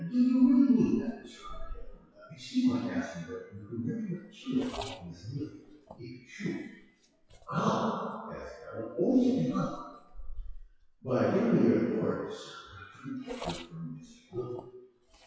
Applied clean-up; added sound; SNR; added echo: classical method WPE with log-MMSE.